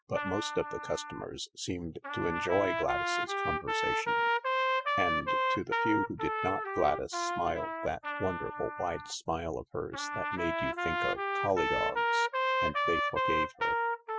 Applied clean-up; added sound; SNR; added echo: classical method Wiener filter.